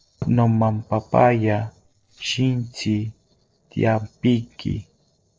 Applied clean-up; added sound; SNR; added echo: neural separator model SepFormer DNS4.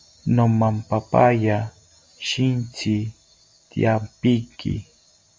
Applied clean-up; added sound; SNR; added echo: none; none; none; none.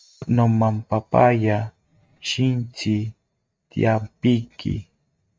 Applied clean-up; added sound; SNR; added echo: neural mask model RNNoise.